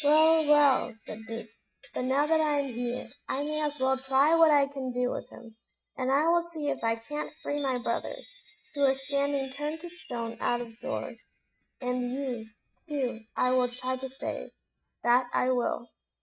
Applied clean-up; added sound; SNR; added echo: neural mask model RNNoise.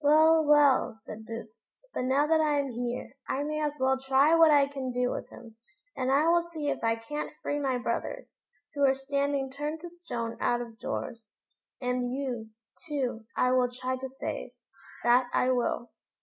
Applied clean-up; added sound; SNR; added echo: none; none; none; none.